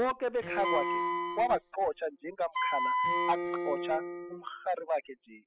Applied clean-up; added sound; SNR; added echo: classical method spectral subtraction.